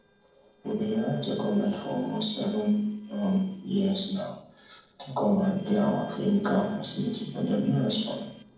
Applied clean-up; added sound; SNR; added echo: neural separator model SepFormer DNS4.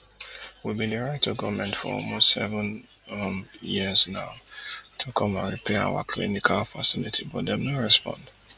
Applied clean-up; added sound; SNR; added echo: none; none; none; none.